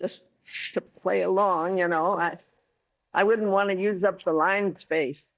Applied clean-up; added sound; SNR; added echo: neural mask model DeepFilterNet 3.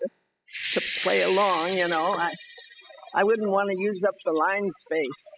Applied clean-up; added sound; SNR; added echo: classical method spectral subtraction.